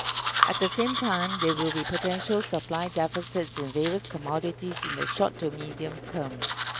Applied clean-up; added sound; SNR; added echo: none; Domestic sounds, home sounds; 0 dB; none.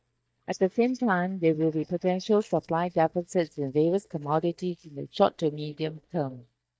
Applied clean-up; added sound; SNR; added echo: neural mask model DeepFilterNet 3.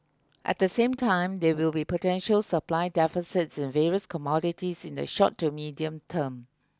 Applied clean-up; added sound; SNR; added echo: none; none; none; none.